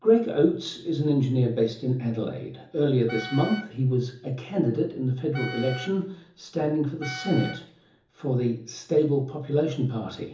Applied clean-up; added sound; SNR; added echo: none; Wind instrument, woodwind instrument; 14 dB; reverberation time 0.7 s.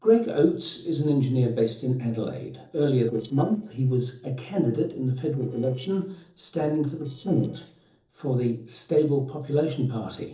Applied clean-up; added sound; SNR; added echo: neural separator model SepFormer DNS4.